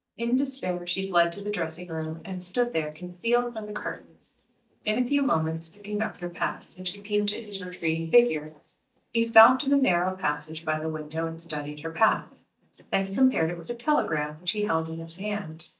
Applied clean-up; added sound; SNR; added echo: neural mask model DeepFilterNet 3.